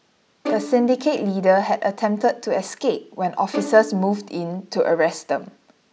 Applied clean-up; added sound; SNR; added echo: none; Bowed string instrument; 13 dB; none.